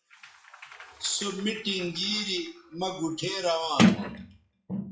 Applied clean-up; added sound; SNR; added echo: classical method WPE with log-MMSE.